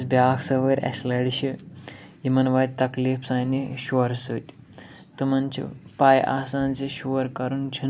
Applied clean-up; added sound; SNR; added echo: none; none; none; none.